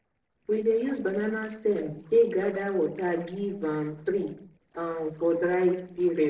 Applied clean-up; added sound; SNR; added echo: neural separator model SepFormer DNS4.